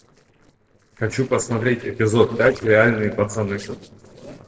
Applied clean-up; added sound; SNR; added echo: neural separator model SepFormer DNS4.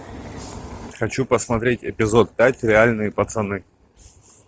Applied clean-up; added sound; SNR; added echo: none; none; none; none.